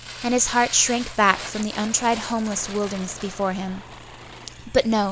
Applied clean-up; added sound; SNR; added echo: none; Fire; 14 dB; none.